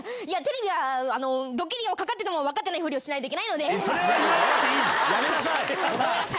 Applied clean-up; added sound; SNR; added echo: none; none; none; none.